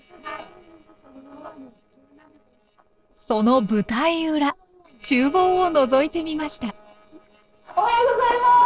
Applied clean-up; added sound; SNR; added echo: neural separator model SepFormer DNS4.